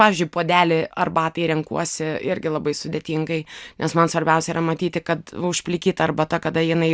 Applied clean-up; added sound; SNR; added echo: none; none; none; none.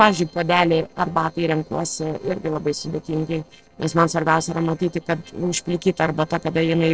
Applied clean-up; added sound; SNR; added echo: neural separator model SepFormer DNS4.